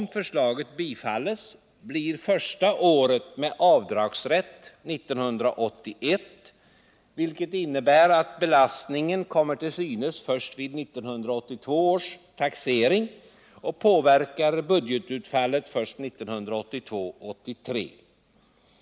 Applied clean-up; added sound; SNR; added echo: none; none; none; none.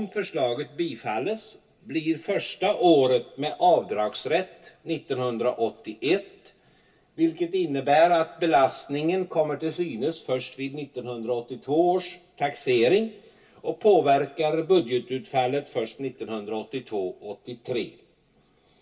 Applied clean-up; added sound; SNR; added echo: none; none; none; reverberation time 0.1 s.